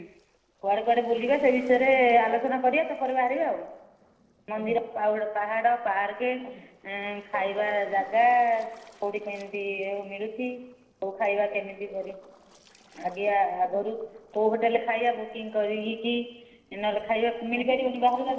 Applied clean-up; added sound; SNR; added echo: neural separator model SepFormer DNS4.